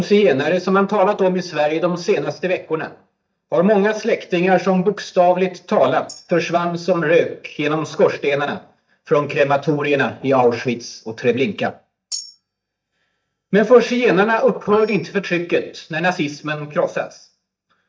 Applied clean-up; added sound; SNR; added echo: neural mask model DeepFilterNet 3.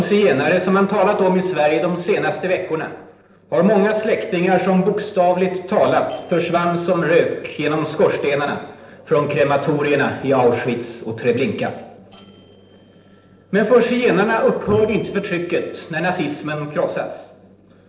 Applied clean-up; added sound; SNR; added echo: neural separator model SepFormer DNS4.